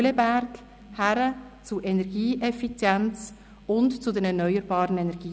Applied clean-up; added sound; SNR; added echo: none; none; none; none.